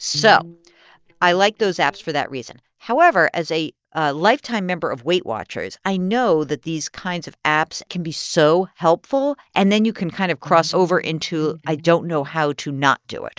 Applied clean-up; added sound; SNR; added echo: neural mask model DeepFilterNet 3.